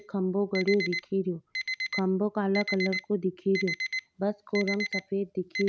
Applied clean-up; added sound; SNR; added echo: none; Alarm; 7 dB; none.